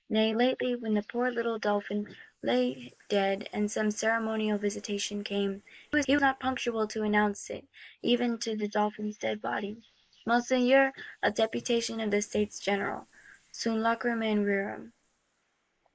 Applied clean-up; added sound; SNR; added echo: neural mask model Resemble Enhance denoiser.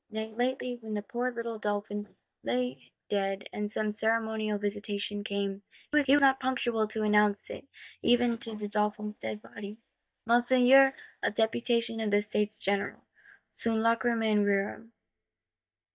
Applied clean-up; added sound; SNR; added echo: neural mask model DeepFilterNet 3.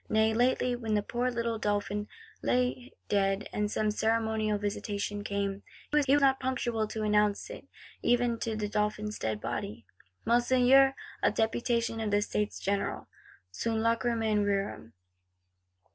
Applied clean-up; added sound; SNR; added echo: none; none; none; none.